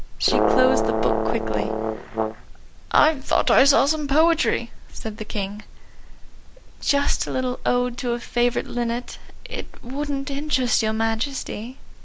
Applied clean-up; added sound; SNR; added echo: none; Brass instrument; 1 dB; none.